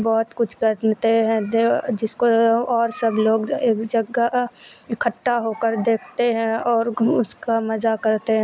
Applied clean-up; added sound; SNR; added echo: none; none; none; none.